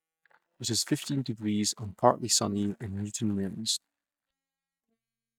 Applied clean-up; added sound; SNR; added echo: neural mask model DeepFilterNet 3.